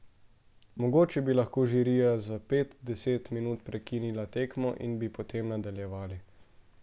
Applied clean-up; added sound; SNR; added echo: none; none; none; none.